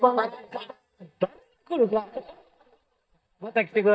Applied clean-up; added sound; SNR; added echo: neural mask model DeepFilterNet 3.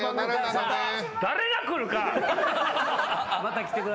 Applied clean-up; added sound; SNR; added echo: none; none; none; none.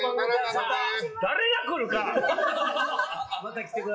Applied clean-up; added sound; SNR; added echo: classical method WPE with log-MMSE.